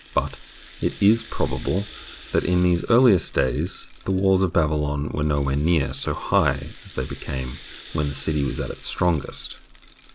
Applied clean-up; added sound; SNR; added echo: none; Rattle (instrument); 19 dB; none.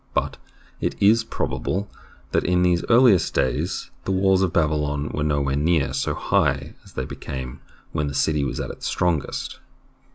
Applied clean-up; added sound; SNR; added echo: none; none; none; none.